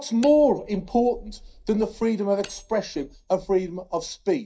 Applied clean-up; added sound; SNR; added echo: neural mask model DeepFilterNet 3.